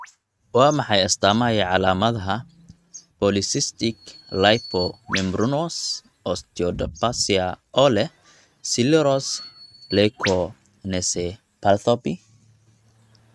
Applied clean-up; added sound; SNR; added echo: neural mask model RNNoise.